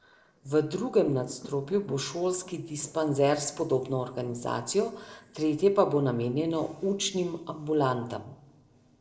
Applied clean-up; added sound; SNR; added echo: neural separator model SepFormer DNS4.